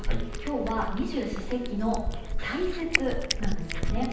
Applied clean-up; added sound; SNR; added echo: none; Cat; -2 dB; reverberation time 0.9 s.